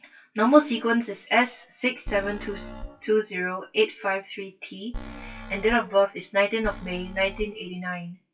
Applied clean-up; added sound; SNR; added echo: classical method WPE with log-MMSE.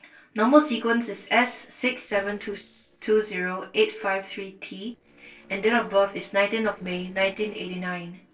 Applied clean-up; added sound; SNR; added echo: neural separator model SepFormer DNS4.